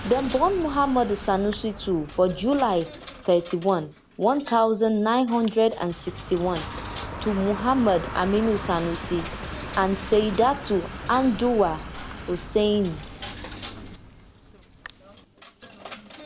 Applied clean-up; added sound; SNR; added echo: none; Train + Coin (dropping); 12 dB; none.